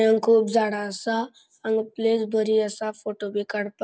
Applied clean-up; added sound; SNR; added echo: none; none; none; none.